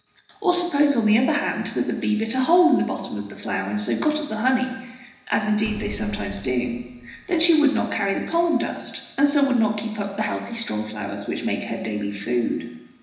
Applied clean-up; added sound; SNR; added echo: none; Boom; 16 dB; reverberation time 1.0 s.